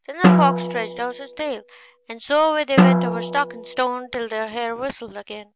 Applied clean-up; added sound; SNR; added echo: none; Drum; -3 dB; none.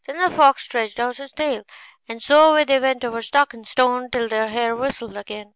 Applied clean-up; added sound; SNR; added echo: none; none; none; none.